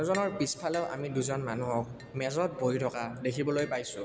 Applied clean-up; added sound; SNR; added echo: none; Tap; 20 dB; none.